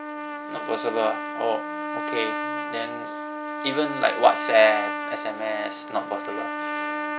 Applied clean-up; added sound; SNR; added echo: none; Trumpet; 5 dB; none.